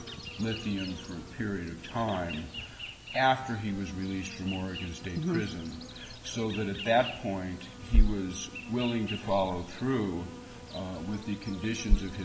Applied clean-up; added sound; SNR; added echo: none; Insect; 14 dB; none.